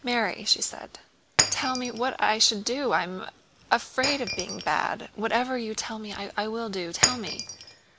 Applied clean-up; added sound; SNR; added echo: none; Shatter; 5 dB; none.